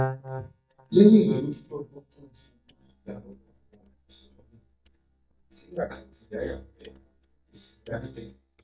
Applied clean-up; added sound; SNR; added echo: neural mask model DeepFilterNet 3.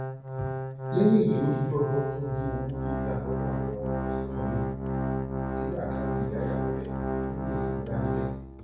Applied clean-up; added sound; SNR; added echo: none; Organ; -1 dB; reverberation time 0.6 s.